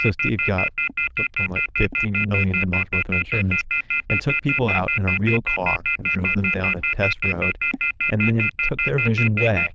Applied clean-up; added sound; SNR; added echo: neural diffusion model UNIVERSE++.